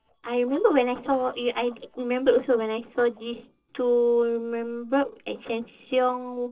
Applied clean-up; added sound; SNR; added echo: neural separator model SepFormer DNS4.